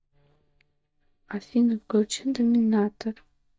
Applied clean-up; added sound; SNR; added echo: neural mask model DeepFilterNet 3.